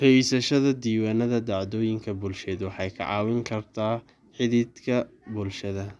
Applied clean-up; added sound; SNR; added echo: none; none; none; none.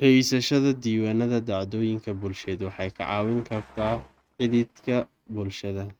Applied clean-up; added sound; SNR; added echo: neural mask model RNNoise.